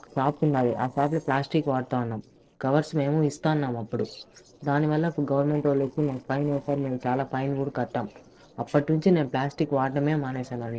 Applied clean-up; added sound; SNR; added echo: neural separator model SepFormer DNS4.